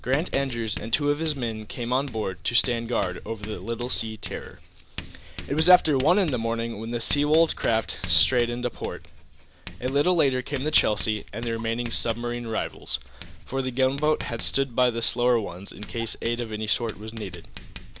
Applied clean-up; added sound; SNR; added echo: none; Writing; 11 dB; none.